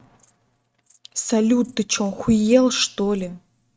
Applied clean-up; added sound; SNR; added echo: neural mask model RNNoise.